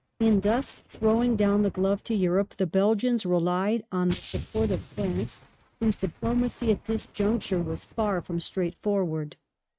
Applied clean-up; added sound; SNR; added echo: neural mask model RNNoise.